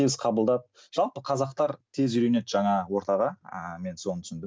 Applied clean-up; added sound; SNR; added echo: none; none; none; none.